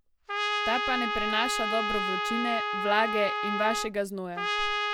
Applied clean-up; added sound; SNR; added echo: none; Trumpet; -1 dB; none.